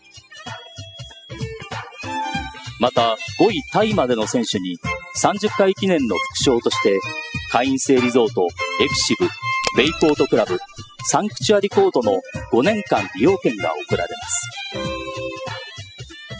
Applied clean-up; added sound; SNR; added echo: classical method spectral subtraction.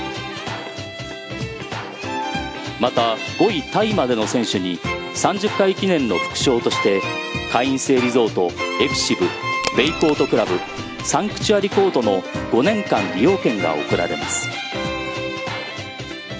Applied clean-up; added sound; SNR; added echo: none; Crack; 14 dB; none.